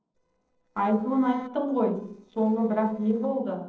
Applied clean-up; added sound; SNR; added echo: neural separator model SepFormer DNS4.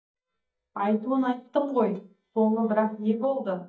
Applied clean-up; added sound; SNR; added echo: neural mask model DeepFilterNet 3.